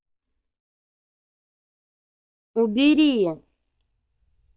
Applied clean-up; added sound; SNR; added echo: neural mask model DeepFilterNet 3.